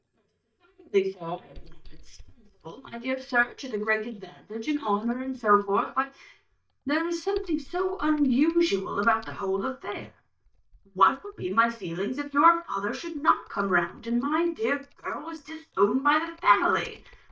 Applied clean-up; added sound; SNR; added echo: neural mask model DeepFilterNet 3.